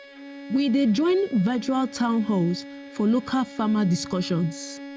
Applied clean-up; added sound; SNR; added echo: none; Bowed string instrument; 16 dB; none.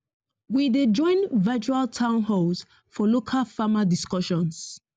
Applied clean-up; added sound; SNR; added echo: none; none; none; none.